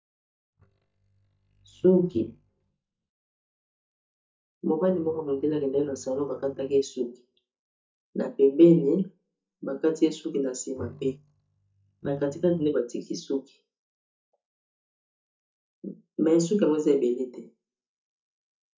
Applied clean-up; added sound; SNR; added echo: neural mask model DeepFilterNet 3.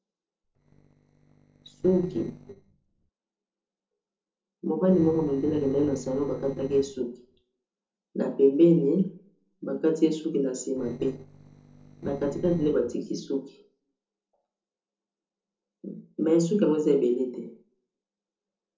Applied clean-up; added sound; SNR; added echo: neural separator model SepFormer DNS4.